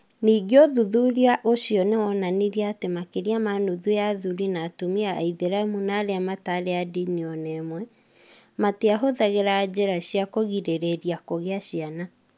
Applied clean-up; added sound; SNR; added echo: none; none; none; none.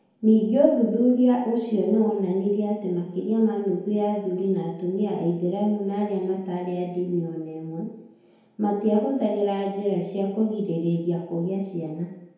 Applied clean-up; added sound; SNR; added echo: none; none; none; reverberation time 1.0 s.